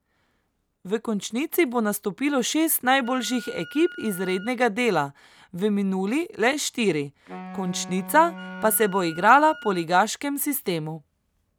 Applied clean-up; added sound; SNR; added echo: none; Wind instrument, woodwind instrument + Wind instrument, woodwind instrument; 17 dB; none.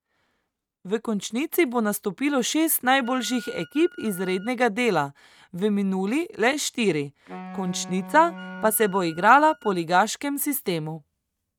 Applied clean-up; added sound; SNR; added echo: neural mask model RNNoise.